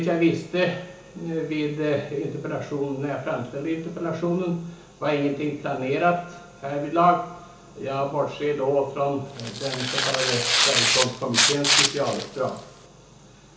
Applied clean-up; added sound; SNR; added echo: none; Tearing; -2 dB; reverberation time 0.8 s.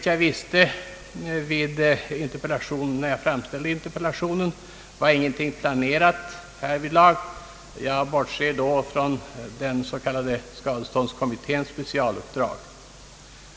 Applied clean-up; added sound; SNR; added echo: none; none; none; none.